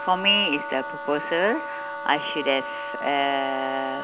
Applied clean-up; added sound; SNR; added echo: none; Wind instrument, woodwind instrument; 7 dB; none.